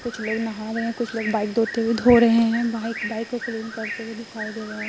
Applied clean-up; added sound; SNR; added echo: none; Bird; 12 dB; none.